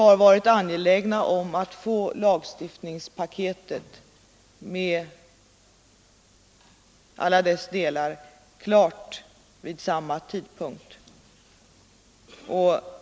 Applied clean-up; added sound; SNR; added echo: none; none; none; none.